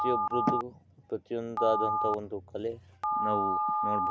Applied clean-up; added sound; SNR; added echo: none; Telephone; -3 dB; none.